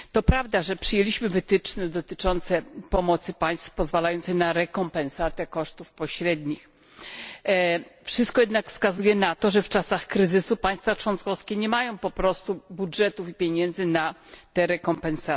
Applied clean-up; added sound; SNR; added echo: none; none; none; none.